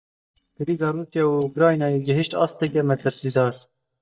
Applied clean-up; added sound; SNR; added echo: neural mask model DeepFilterNet 3.